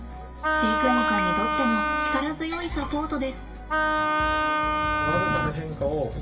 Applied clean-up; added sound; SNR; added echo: none; Wind instrument, woodwind instrument; -4 dB; reverberation time 0.7 s.